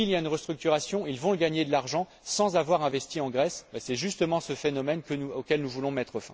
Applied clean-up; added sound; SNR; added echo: none; none; none; none.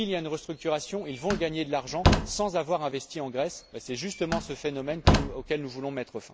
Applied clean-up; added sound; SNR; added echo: none; Slam; -2 dB; none.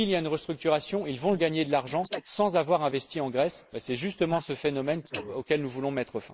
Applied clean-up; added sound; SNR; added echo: neural mask model Resemble Enhance denoiser.